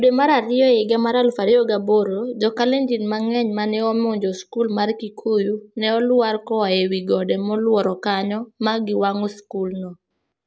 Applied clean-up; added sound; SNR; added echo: none; none; none; none.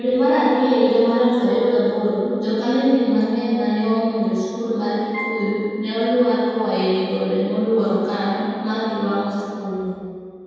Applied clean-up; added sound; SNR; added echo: none; Piano; 15 dB; reverberation time 2.1 s.